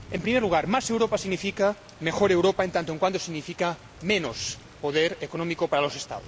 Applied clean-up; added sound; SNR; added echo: none; Thunder / Rain; 19 dB; none.